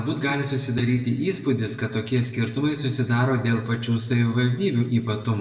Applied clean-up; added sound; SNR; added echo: none; none; none; reverberation time 1.1 s.